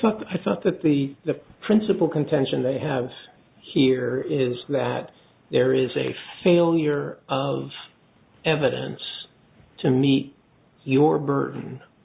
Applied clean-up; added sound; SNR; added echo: none; none; none; none.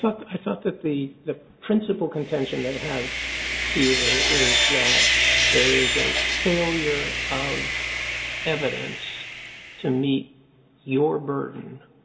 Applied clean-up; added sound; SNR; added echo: none; Sawing; -1 dB; reverberation time 1.2 s.